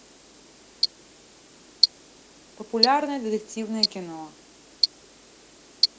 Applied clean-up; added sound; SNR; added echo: none; Tick-tock; -2 dB; none.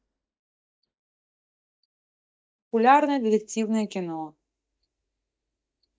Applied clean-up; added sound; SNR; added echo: neural mask model DeepFilterNet 3.